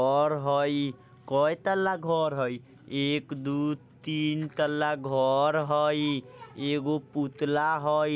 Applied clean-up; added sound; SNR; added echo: none; none; none; none.